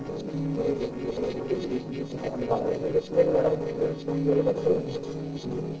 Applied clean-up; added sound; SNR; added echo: neural separator model SepFormer DNS4.